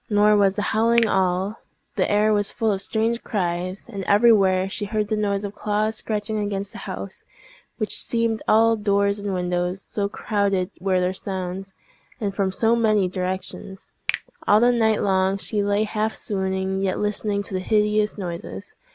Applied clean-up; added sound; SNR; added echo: none; Finger snapping; 15 dB; none.